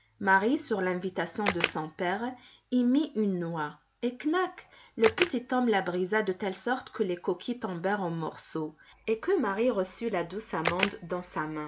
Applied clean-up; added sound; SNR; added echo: none; Camera; 6 dB; none.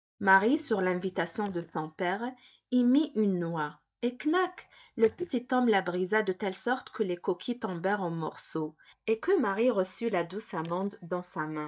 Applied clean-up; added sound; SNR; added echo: neural mask model DeepFilterNet 3.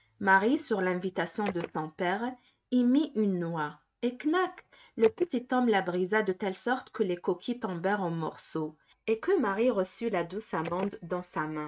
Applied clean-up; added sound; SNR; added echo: neural mask model RNNoise.